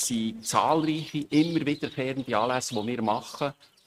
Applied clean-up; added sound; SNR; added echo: neural mask model RNNoise.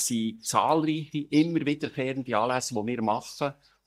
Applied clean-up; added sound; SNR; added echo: neural mask model DeepFilterNet 3.